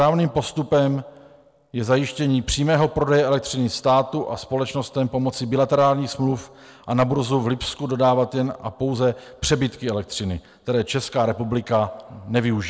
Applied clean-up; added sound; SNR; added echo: none; none; none; none.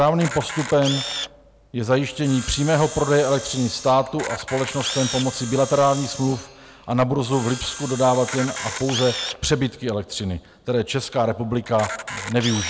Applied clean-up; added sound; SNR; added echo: none; Sawing + Camera; 11 dB; none.